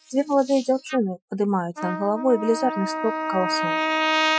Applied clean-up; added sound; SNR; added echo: classical method Wiener filter.